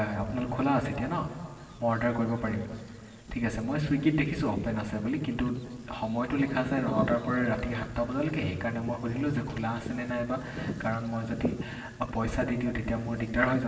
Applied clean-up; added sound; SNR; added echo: none; Bird vocalization, bird call, bird song; 12 dB; reverberation time 2.3 s.